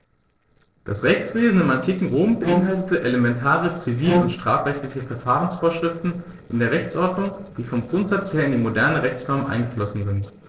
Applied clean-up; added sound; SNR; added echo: neural separator model SepFormer DNS4.